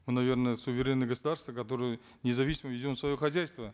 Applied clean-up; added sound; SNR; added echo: none; none; none; none.